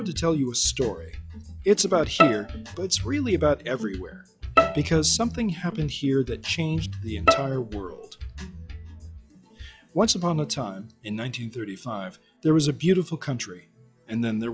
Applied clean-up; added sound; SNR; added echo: classical method log-MMSE.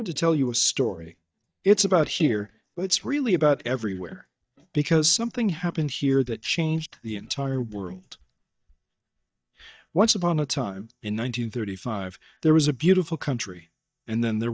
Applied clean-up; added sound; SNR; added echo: neural mask model DeepFilterNet 3.